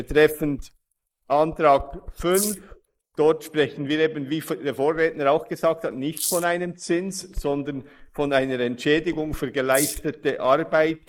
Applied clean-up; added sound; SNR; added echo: neural mask model Resemble Enhance denoiser.